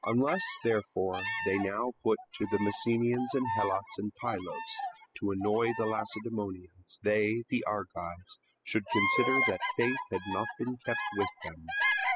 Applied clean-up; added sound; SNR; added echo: classical method spectral subtraction.